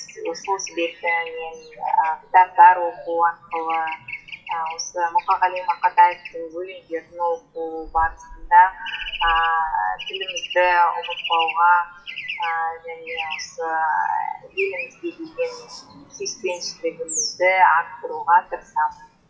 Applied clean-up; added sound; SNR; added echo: classical method WPE with log-MMSE.